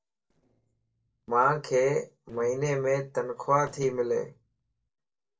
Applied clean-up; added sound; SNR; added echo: neural separator model SepFormer DNS4.